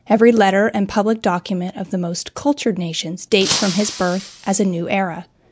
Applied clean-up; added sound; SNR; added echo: none; Shatter; 10 dB; none.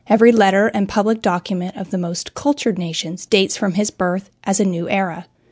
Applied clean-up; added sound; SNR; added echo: none; none; none; none.